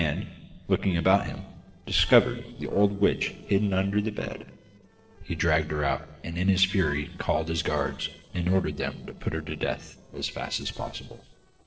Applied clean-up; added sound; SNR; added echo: neural separator model SepFormer DNS4.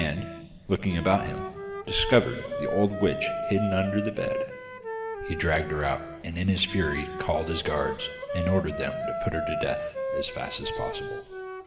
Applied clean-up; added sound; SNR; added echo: none; Wind instrument, woodwind instrument; 5 dB; reverberation time 2.1 s.